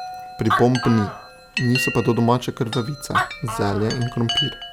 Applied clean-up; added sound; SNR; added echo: none; Chime + Animal; 6 dB; none.